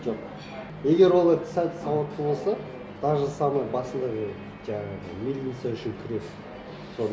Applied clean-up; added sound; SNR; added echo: none; none; none; none.